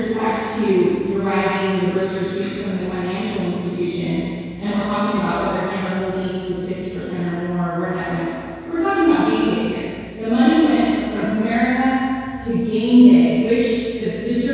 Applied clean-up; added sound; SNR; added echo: none; none; none; reverberation time 2.0 s.